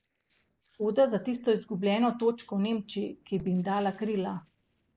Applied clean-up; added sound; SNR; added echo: neural separator model SepFormer DNS4.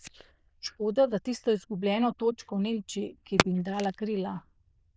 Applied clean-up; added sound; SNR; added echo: neural diffusion model UNIVERSE++.